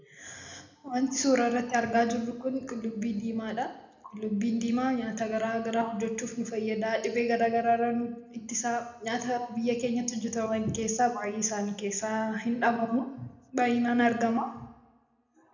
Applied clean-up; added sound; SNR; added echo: none; none; none; reverberation time 0.7 s.